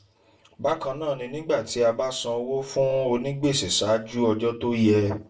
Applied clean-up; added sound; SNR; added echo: none; none; none; reverberation time 0.3 s.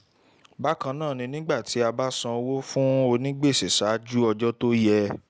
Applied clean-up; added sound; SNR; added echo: none; none; none; none.